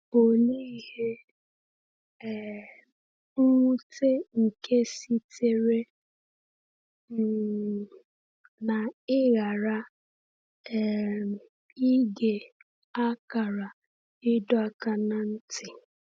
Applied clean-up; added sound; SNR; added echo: none; none; none; none.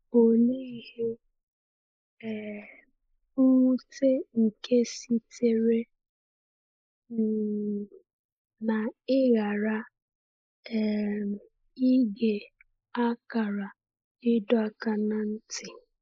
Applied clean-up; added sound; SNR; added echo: neural mask model Resemble Enhance denoiser.